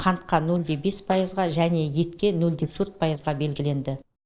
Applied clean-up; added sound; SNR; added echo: neural separator model SepFormer DNS4.